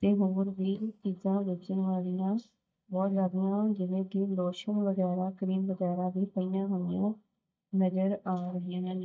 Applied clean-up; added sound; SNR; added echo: neural mask model DeepFilterNet 3.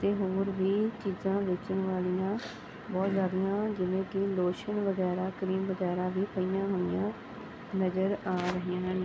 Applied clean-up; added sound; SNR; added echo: none; none; none; none.